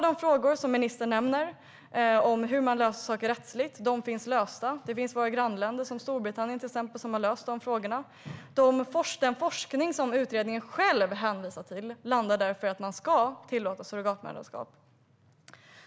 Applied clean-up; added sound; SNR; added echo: none; none; none; none.